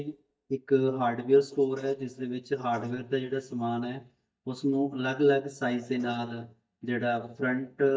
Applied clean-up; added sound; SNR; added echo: neural mask model DeepFilterNet 3.